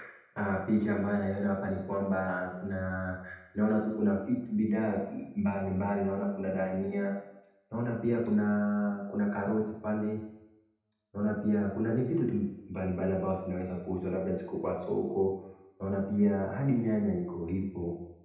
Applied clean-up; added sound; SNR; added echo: none; none; none; reverberation time 0.8 s.